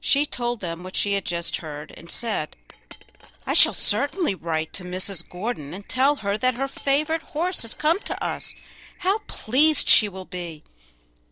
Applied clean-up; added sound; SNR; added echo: neural separator model SepFormer DNS4.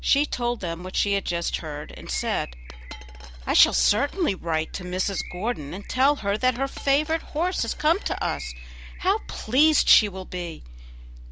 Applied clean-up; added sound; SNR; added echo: none; Bird + Coin (dropping); 19 dB; none.